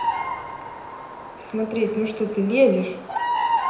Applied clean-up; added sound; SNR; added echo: none; Bird vocalization, bird call, bird song; 3 dB; reverberation time 0.8 s.